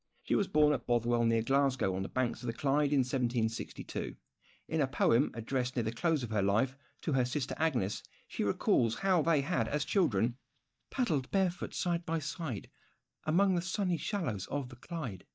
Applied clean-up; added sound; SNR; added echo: neural mask model DeepFilterNet 3.